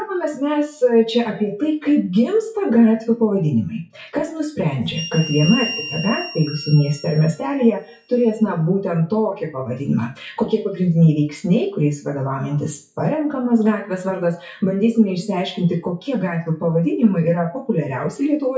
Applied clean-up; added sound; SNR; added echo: classical method WPE with log-MMSE.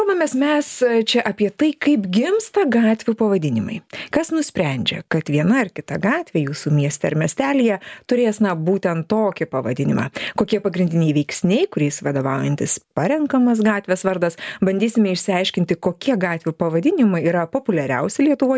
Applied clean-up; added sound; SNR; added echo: none; none; none; none.